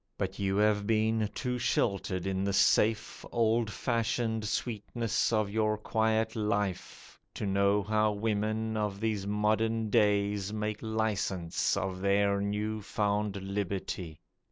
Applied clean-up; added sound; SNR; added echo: none; none; none; none.